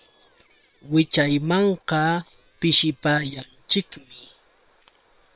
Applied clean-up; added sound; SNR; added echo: neural separator model SepFormer WHAM!.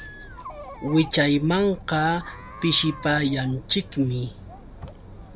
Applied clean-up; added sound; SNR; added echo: none; Chatter; 15 dB; none.